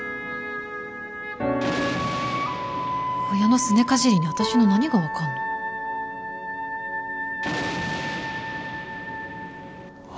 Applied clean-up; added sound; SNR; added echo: none; Thunder; 9 dB; none.